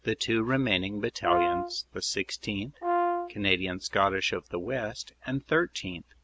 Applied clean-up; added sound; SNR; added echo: none; Brass instrument; 0 dB; none.